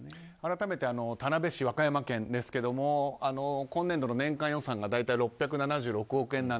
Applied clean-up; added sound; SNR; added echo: none; none; none; none.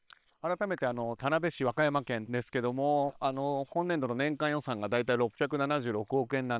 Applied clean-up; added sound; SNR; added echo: neural separator model SepFormer WHAM!.